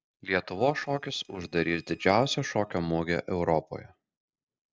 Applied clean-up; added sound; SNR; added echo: neural separator model SepFormer DNS4.